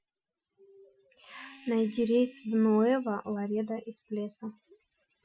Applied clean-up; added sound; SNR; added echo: classical method Wiener filter.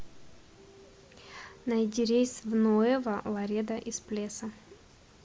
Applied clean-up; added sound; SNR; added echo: none; none; none; none.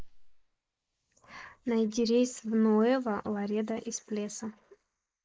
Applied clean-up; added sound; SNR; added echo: neural mask model Resemble Enhance denoiser.